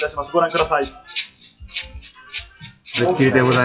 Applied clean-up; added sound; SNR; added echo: classical method WPE with log-MMSE.